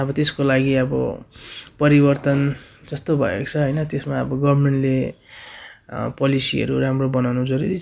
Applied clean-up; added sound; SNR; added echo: none; none; none; none.